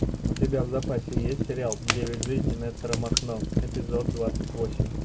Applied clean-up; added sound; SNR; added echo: none; Fire; -3 dB; none.